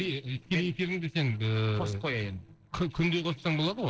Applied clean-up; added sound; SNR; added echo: neural separator model SepFormer DNS4.